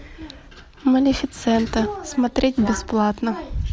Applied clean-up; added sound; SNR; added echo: none; none; none; none.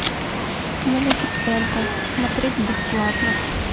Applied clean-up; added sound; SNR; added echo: none; Packing tape, duct tape + Water; -2 dB; none.